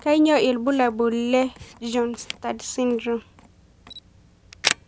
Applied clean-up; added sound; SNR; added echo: none; Camera; 12 dB; none.